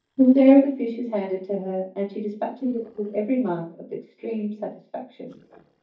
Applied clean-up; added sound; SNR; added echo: neural mask model DeepFilterNet 3.